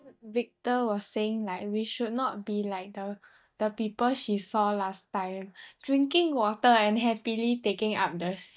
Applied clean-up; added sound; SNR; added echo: neural mask model DeepFilterNet 3.